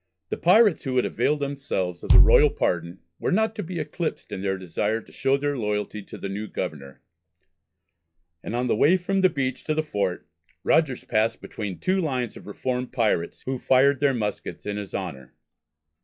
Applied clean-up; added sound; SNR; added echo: classical method log-MMSE.